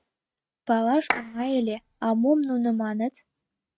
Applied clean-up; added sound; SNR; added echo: neural mask model RNNoise.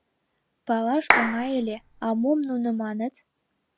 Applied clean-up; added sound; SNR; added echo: none; Clapping; -1 dB; none.